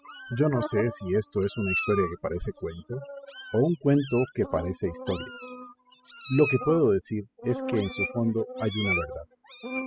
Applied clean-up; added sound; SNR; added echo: classical method spectral subtraction.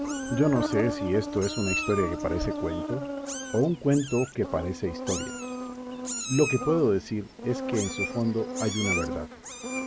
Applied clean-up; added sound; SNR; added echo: none; Meow + Insect; 5 dB; none.